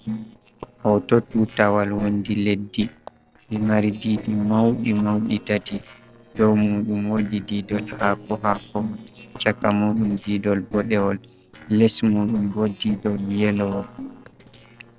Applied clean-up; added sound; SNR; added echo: neural separator model SepFormer DNS4.